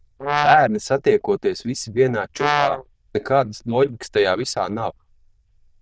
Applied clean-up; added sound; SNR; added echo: neural diffusion model UNIVERSE++.